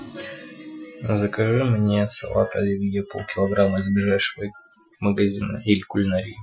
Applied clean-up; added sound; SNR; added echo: classical method Wiener filter.